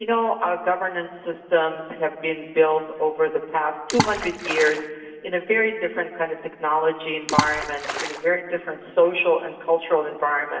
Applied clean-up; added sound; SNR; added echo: none; Water / Splash, splatter; 4 dB; reverberation time 2.6 s.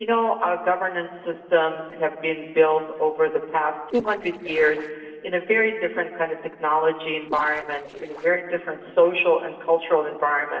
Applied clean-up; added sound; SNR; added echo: neural separator model SepFormer DNS4.